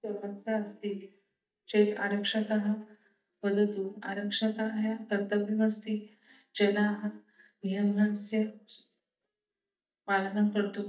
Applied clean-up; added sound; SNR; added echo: neural mask model DeepFilterNet 3.